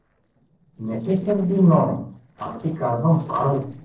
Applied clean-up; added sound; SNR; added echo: neural separator model SepFormer DNS4.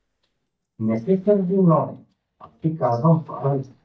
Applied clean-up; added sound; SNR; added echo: neural mask model DeepFilterNet 3.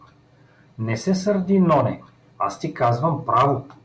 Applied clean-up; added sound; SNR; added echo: none; none; none; none.